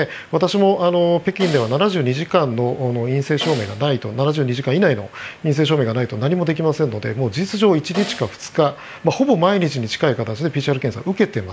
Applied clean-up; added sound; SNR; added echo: none; Snare drum; 16 dB; none.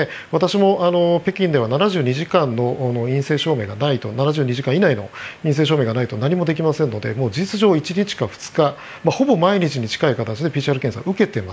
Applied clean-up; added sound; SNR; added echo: none; none; none; none.